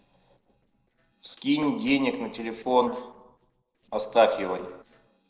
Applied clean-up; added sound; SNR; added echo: neural separator model SepFormer DNS4.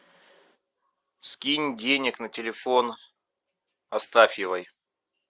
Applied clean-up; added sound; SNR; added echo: none; none; none; none.